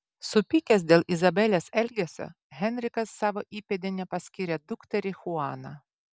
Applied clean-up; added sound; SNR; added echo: none; none; none; none.